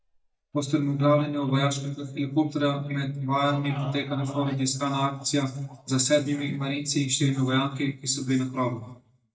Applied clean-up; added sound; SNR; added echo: neural mask model DeepFilterNet 3.